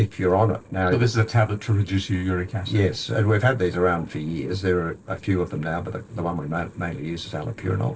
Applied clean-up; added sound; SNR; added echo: neural separator model SepFormer DNS4.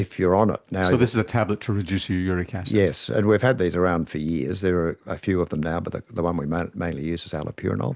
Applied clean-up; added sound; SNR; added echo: none; none; none; none.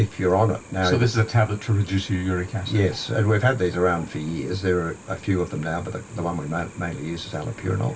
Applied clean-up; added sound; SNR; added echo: none; Cricket; 20 dB; reverberation time 0.1 s.